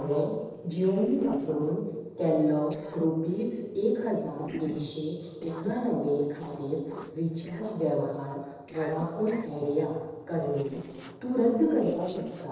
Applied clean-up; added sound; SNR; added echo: neural separator model SepFormer DNS4.